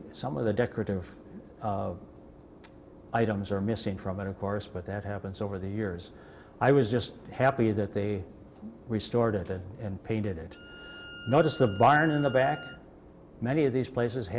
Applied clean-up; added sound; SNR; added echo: none; Bowed string instrument; 17 dB; none.